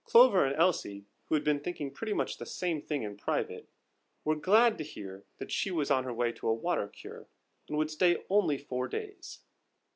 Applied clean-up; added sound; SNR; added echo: none; none; none; none.